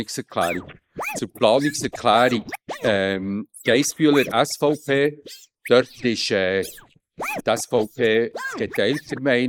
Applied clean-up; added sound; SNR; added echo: neural mask model Resemble Enhance denoiser.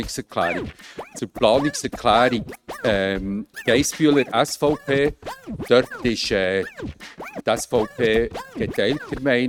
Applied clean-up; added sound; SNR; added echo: neural mask model RNNoise.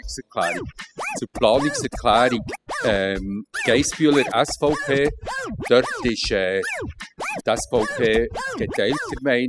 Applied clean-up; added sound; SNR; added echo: classical method spectral subtraction.